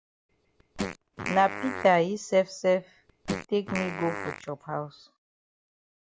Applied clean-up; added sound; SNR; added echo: none; Fart; 9 dB; none.